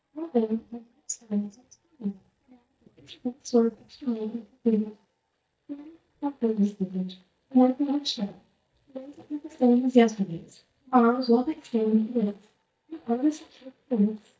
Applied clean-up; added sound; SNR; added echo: neural mask model DeepFilterNet 3.